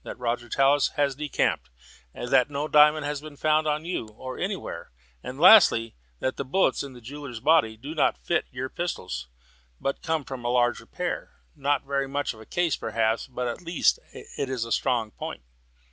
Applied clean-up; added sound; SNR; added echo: none; none; none; none.